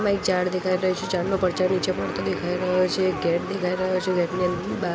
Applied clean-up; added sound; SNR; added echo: none; Wind instrument, woodwind instrument; 15 dB; none.